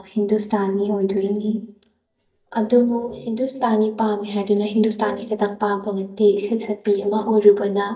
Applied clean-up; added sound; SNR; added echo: neural mask model DeepFilterNet 3.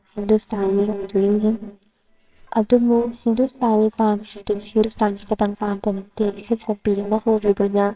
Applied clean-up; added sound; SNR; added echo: neural separator model SepFormer WHAMR!.